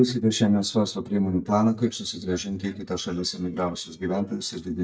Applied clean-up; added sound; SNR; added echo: neural mask model DeepFilterNet 3.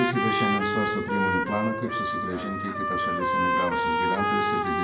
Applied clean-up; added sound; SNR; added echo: none; Trumpet; -3 dB; reverberation time 0.6 s.